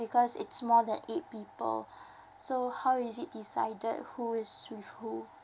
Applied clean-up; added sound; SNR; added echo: none; none; none; none.